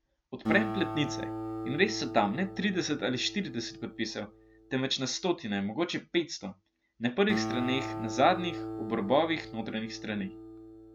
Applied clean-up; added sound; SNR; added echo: none; Acoustic guitar; 8 dB; none.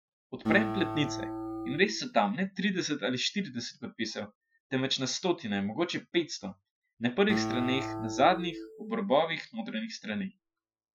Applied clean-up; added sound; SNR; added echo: classical method Wiener filter.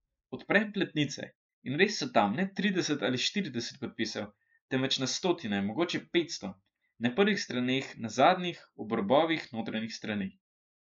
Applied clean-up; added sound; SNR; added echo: neural mask model Resemble Enhance denoiser.